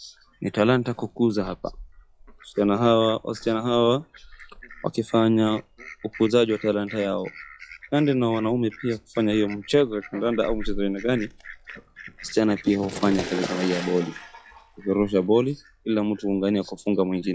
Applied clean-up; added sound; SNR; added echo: classical method log-MMSE.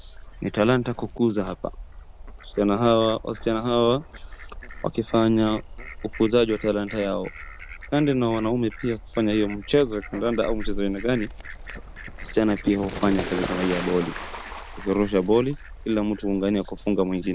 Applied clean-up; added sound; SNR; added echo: none; Fowl; 11 dB; none.